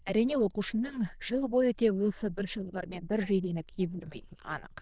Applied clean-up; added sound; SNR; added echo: neural diffusion model UNIVERSE++.